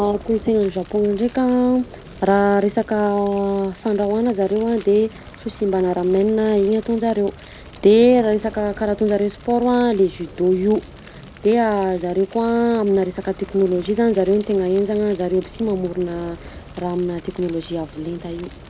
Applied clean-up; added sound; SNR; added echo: none; Fire; 20 dB; none.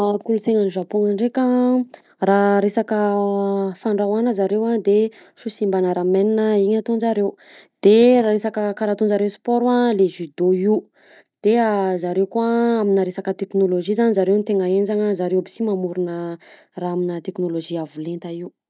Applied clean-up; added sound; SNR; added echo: none; none; none; none.